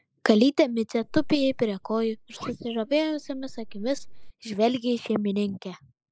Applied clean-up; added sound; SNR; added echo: neural mask model Resemble Enhance denoiser.